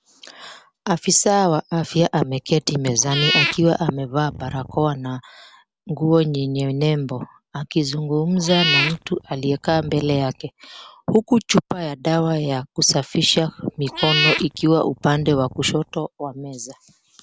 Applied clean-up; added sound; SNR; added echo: none; Meow / Purr; 6 dB; none.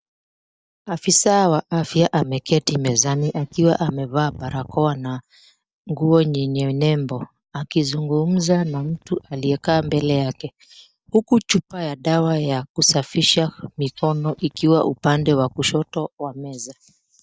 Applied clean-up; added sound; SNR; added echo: neural mask model DeepFilterNet 3.